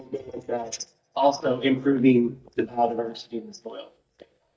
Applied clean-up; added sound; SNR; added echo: neural mask model DeepFilterNet 3.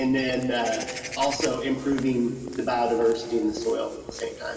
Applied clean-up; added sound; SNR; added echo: none; Walk, footsteps / Bird vocalization, bird call, bird song; 14 dB; reverberation time 2.3 s.